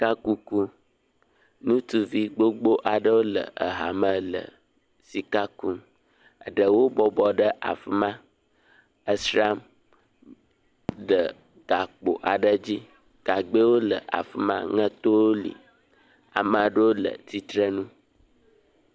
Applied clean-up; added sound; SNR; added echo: none; Fireworks; 20 dB; none.